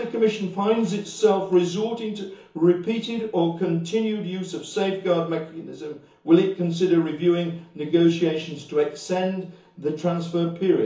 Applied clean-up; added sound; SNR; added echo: none; none; none; reverberation time 0.7 s.